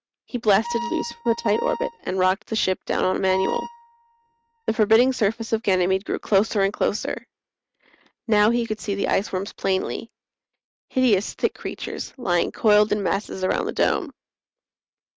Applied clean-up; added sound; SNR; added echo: neural mask model RNNoise.